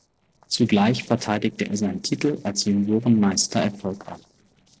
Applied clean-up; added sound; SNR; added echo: neural separator model SepFormer DNS4.